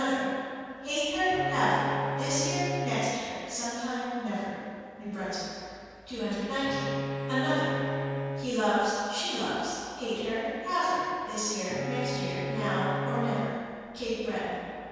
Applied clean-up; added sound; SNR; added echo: none; Bowed string instrument; 4 dB; reverberation time 2.1 s.